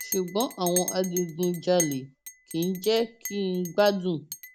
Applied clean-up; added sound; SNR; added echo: none; Chink, clink; 10 dB; none.